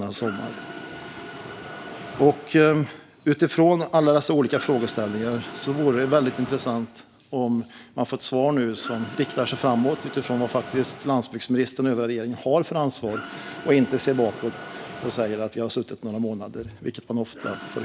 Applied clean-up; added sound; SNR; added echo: none; Mechanisms; 15 dB; none.